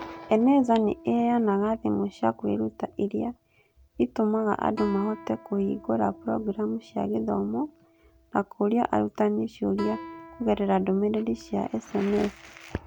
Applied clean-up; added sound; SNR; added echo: none; Guitar; 20 dB; none.